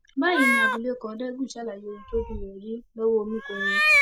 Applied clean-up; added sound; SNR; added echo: none; Meow; -2 dB; none.